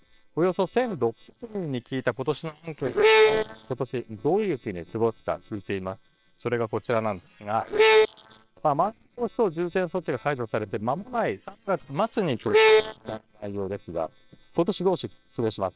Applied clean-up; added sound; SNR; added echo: neural separator model SepFormer WHAM!.